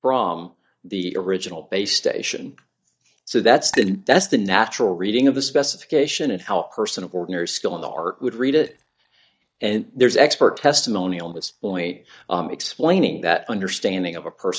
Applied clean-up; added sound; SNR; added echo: neural mask model DeepFilterNet 3.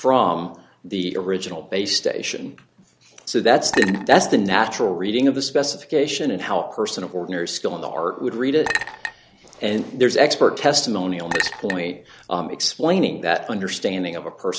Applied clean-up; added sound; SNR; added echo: none; Chink, clink; 8 dB; none.